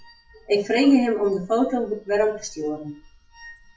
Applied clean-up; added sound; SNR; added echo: classical method WPE with log-MMSE.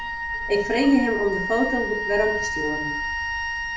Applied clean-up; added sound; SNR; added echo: none; Wind instrument, woodwind instrument; 3 dB; reverberation time 0.6 s.